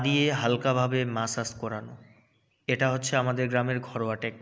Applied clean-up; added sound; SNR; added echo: none; none; none; none.